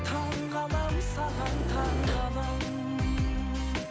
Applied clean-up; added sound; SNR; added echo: none; Engine / Mechanisms; 11 dB; none.